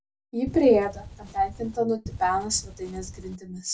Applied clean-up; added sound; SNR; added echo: none; Wind; 14 dB; reverberation time 0.1 s.